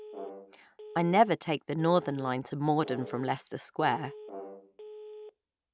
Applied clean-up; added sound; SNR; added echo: none; Telephone + Brass instrument; 15 dB; none.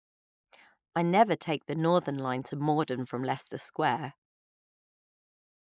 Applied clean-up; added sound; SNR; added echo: neural mask model Resemble Enhance denoiser.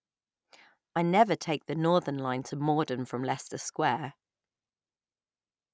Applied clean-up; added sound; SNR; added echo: none; none; none; none.